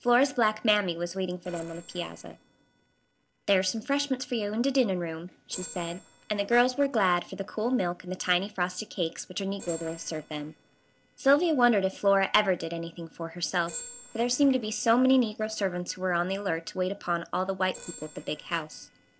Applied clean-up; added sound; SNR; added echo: neural separator model SepFormer DNS4.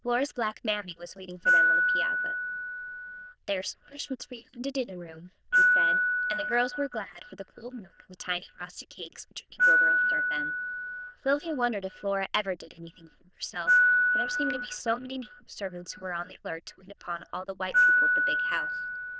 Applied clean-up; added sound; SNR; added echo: neural diffusion model UNIVERSE++.